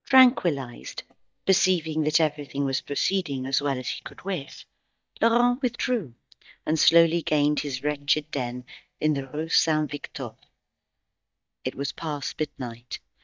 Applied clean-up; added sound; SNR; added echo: neural mask model DeepFilterNet 3.